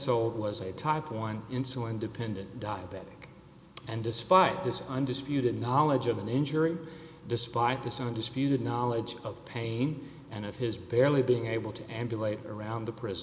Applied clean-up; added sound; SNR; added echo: none; none; none; none.